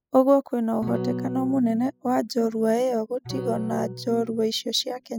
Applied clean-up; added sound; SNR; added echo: classical method spectral subtraction.